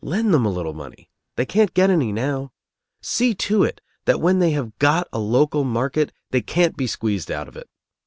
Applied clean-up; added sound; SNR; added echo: none; none; none; none.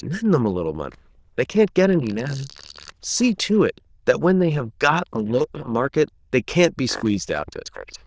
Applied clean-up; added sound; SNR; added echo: neural diffusion model UNIVERSE++.